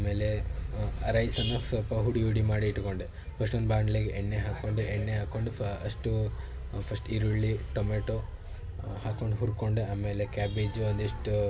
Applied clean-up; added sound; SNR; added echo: none; none; none; none.